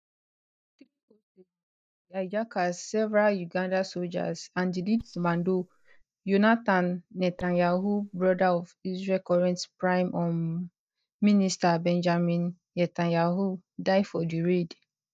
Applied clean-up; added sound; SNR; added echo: neural mask model DeepFilterNet 3.